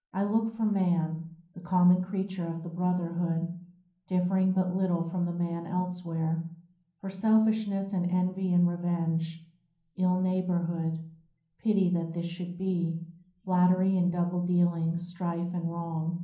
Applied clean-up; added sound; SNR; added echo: none; none; none; reverberation time 0.6 s.